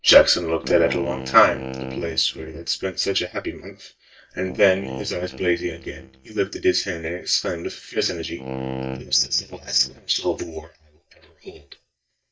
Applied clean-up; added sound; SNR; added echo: neural mask model DeepFilterNet 3.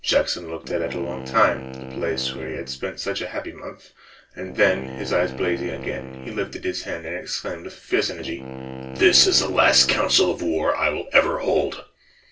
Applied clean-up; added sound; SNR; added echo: none; Wind instrument, woodwind instrument; 13 dB; reverberation time 0.2 s.